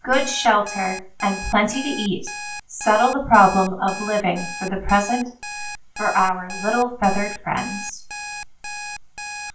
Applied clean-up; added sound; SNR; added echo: none; Alarm; 11 dB; reverberation time 0.3 s.